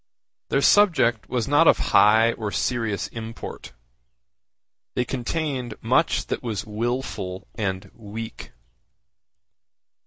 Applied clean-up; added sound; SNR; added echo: none; none; none; none.